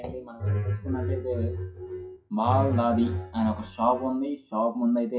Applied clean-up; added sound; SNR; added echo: classical method WPE with log-MMSE.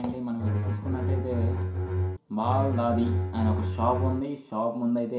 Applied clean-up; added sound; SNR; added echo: none; Bowed string instrument; -2 dB; reverberation time 0.5 s.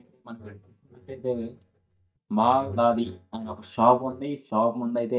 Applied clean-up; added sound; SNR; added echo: neural mask model DeepFilterNet 3.